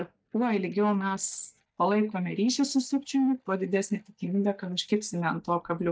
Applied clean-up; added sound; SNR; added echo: neural mask model DeepFilterNet 3.